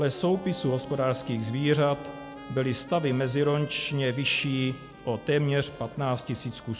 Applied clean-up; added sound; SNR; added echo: none; Trumpet + Dog; 17 dB; none.